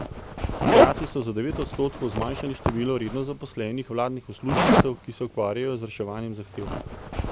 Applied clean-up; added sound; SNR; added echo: none; Zipper (clothing); -3 dB; none.